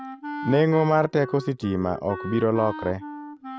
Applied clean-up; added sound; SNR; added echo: none; Wind instrument, woodwind instrument; 12 dB; none.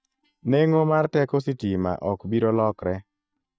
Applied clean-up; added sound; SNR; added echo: neural mask model DeepFilterNet 3.